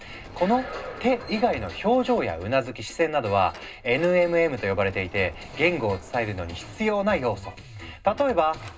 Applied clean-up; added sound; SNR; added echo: none; Sliding door; 20 dB; reverberation time 0.2 s.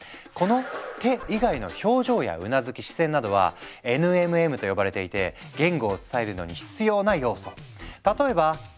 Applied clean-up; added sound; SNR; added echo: none; none; none; none.